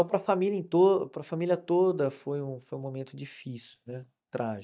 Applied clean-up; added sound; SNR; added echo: neural mask model DeepFilterNet 3.